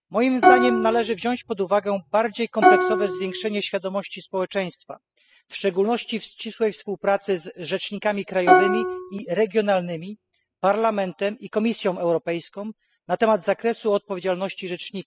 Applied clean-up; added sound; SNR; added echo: classical method spectral subtraction.